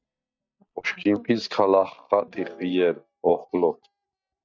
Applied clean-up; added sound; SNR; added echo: neural mask model DeepFilterNet 3.